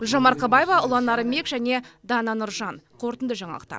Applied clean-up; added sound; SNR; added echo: none; none; none; none.